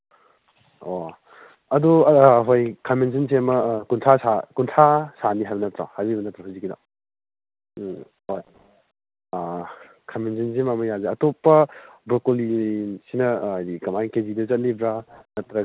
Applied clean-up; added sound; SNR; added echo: none; none; none; none.